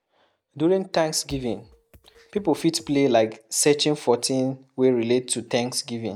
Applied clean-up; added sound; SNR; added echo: neural mask model DeepFilterNet 3.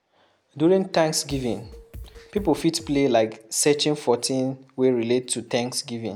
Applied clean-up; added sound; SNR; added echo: none; Drum kit; 17 dB; none.